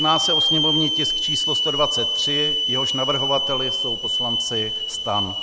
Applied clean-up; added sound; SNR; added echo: none; Hiss / Alarm; -4 dB; none.